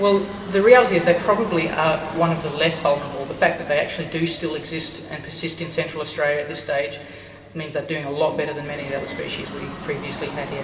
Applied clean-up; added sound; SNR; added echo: none; Fixed-wing aircraft, airplane; 15 dB; reverberation time 2.7 s.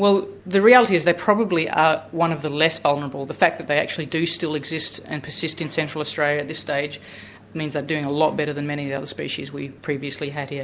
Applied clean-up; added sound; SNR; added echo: none; none; none; none.